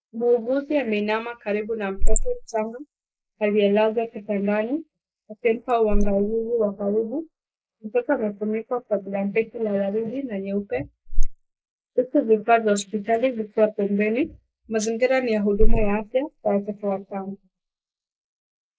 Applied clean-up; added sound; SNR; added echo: neural mask model Resemble Enhance denoiser.